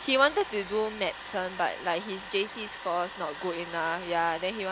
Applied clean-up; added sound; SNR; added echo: none; Domestic sounds, home sounds; 13 dB; none.